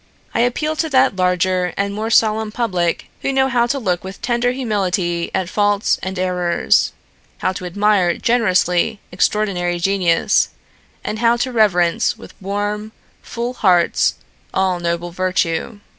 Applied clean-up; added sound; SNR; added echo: none; none; none; none.